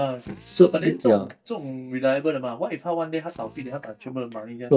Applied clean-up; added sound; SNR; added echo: neural mask model DeepFilterNet 3.